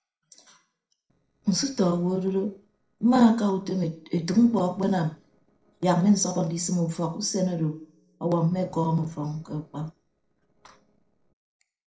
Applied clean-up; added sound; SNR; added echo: neural separator model SepFormer DNS4.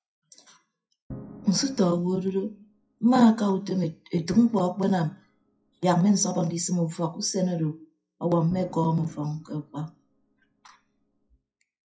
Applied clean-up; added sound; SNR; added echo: classical method WPE with log-MMSE.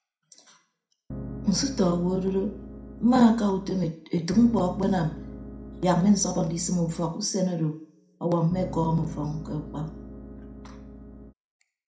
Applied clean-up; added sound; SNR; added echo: none; Piano; 12 dB; reverberation time 0.4 s.